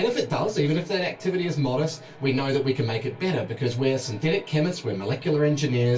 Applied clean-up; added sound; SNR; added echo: none; none; none; reverberation time 0.2 s.